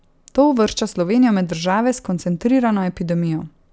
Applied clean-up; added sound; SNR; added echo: none; none; none; none.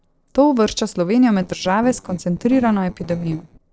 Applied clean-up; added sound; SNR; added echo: neural separator model SepFormer DNS4.